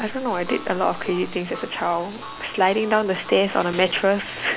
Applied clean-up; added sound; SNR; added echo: none; Harmonica; 19 dB; none.